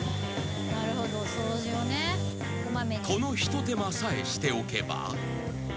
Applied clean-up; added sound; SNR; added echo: none; none; none; none.